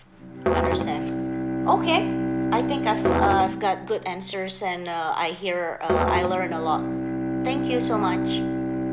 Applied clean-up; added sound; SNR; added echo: none; Musical instrument + Bowed string instrument; -1 dB; none.